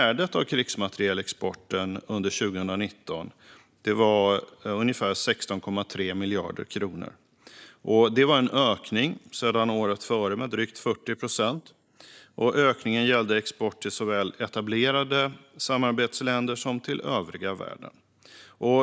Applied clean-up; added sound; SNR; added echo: neural mask model Resemble Enhance denoiser.